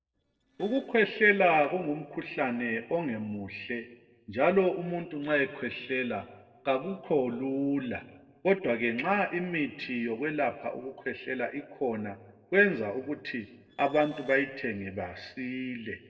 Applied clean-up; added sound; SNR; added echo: neural separator model SepFormer DNS4.